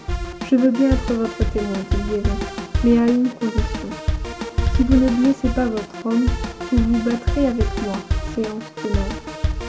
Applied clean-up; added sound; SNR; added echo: none; Drum kit; 2 dB; none.